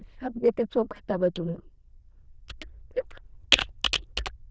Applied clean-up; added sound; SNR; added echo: neural diffusion model UNIVERSE++.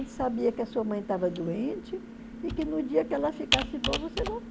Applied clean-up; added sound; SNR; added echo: none; Computer keyboard; 5 dB; none.